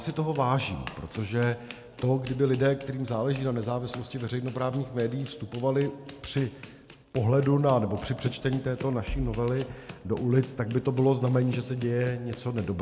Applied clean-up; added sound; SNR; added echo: none; Run; 18 dB; none.